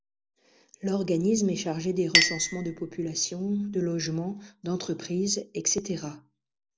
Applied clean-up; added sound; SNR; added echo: none; Chink, clink; 5 dB; none.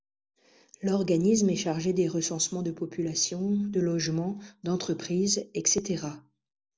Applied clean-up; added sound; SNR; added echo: none; none; none; none.